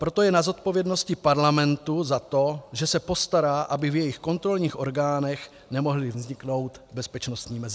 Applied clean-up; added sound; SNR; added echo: none; none; none; none.